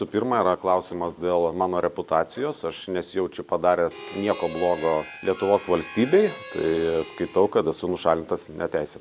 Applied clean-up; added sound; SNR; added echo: none; Harmonica; 14 dB; none.